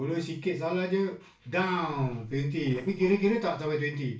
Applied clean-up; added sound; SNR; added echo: neural separator model SepFormer DNS4.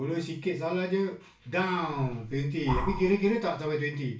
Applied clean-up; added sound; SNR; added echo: none; Breathing; 8 dB; reverberation time 0.3 s.